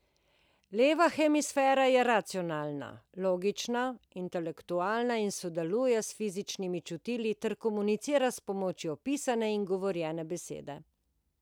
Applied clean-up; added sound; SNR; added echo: none; none; none; none.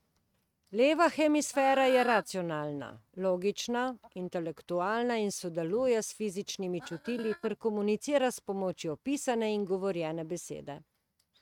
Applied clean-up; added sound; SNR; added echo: neural mask model RNNoise.